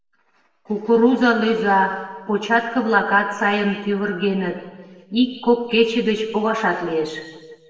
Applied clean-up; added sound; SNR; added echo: none; none; none; reverberation time 1.3 s.